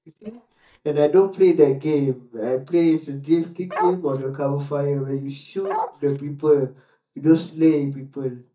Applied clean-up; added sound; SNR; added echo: neural mask model DeepFilterNet 3.